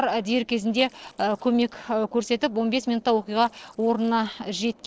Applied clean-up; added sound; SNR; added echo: neural separator model SepFormer DNS4.